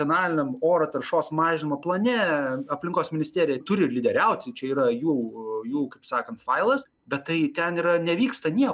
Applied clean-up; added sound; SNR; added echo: none; none; none; none.